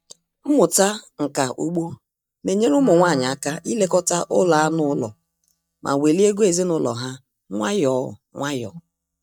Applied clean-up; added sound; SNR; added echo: neural mask model DeepFilterNet 3.